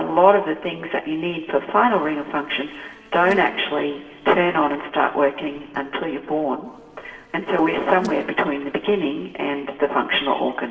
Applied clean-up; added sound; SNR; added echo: neural separator model SepFormer DNS4.